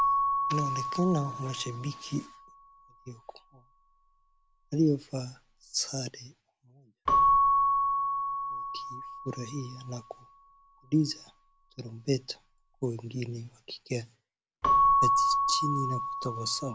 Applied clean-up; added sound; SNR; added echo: none; Keyboard (musical) / Bell; -4 dB; none.